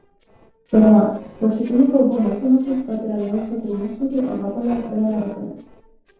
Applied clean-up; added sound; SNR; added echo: neural separator model SepFormer DNS4.